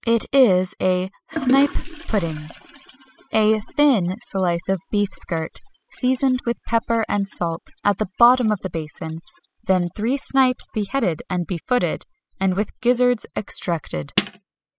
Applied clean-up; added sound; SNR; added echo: classical method spectral subtraction.